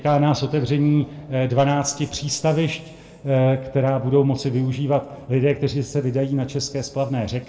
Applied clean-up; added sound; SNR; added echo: none; none; none; reverberation time 1.2 s.